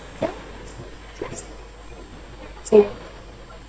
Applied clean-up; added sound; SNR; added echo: neural mask model DeepFilterNet 3.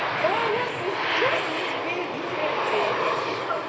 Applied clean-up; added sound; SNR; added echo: none; Aircraft; -3 dB; reverberation time 1.0 s.